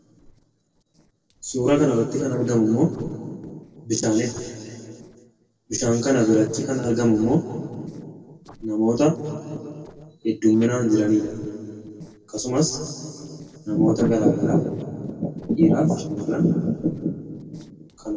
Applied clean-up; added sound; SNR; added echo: neural separator model SepFormer DNS4.